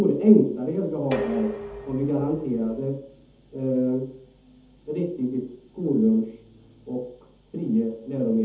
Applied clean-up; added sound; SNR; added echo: none; Dishes, pots, and pans; 12 dB; reverberation time 0.6 s.